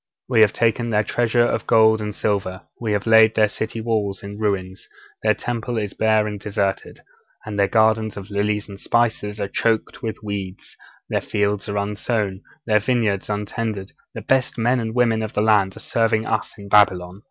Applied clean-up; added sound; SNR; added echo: none; none; none; none.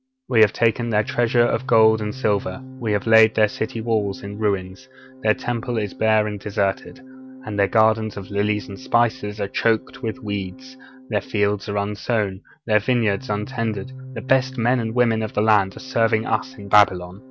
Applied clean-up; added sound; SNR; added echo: none; Organ; 17 dB; none.